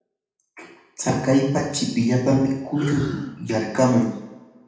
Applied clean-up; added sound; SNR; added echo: none; Breathing; 14 dB; reverberation time 0.9 s.